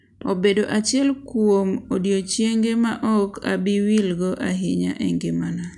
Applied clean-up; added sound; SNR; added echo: none; none; none; none.